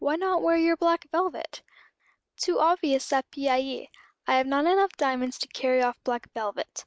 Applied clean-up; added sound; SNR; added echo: none; none; none; none.